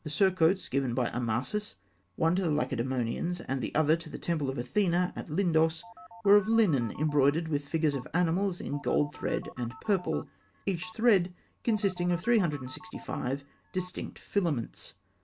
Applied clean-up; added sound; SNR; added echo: none; Telephone; 20 dB; none.